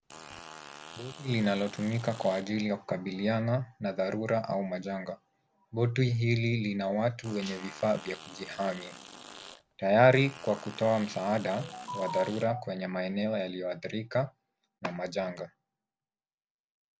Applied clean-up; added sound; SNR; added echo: none; Fart; 17 dB; none.